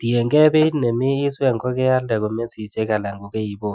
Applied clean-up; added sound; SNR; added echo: classical method Wiener filter.